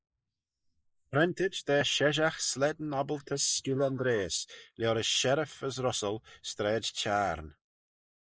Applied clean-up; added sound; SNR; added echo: neural mask model Resemble Enhance denoiser.